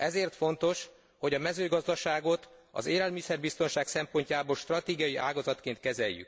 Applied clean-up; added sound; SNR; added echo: none; none; none; none.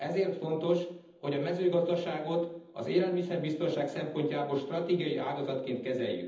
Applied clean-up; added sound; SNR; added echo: none; none; none; reverberation time 0.8 s.